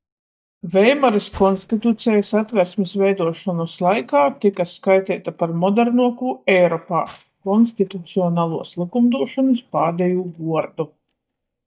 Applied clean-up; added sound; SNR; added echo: neural mask model DeepFilterNet 3.